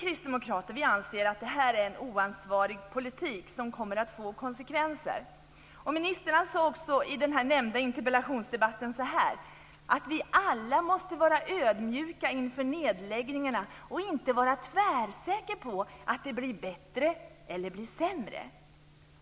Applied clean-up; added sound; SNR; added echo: none; none; none; none.